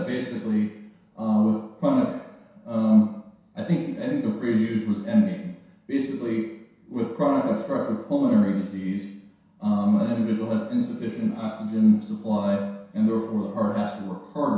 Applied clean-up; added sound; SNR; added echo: none; none; none; reverberation time 0.7 s.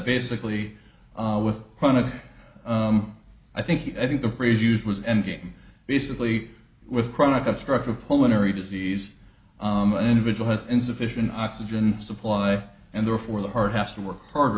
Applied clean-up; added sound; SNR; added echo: none; none; none; none.